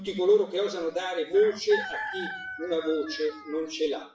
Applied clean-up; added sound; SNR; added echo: classical method WPE with log-MMSE.